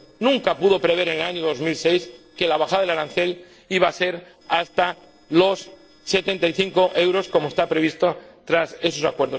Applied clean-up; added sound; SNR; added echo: neural separator model SepFormer DNS4.